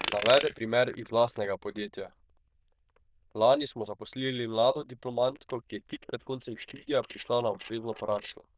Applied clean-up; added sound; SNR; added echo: neural diffusion model UNIVERSE++.